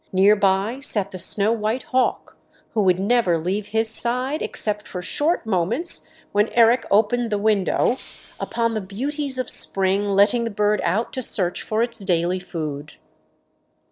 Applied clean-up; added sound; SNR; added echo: neural separator model SepFormer DNS4.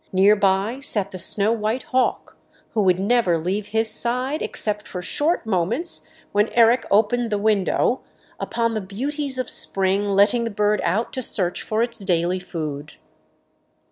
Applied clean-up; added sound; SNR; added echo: none; none; none; none.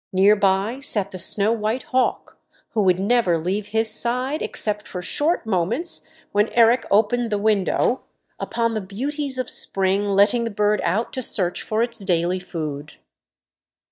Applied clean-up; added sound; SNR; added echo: neural mask model DeepFilterNet 3.